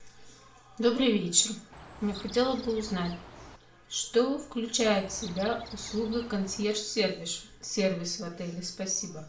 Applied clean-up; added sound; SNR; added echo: none; Chirp, tweet; 15 dB; reverberation time 0.3 s.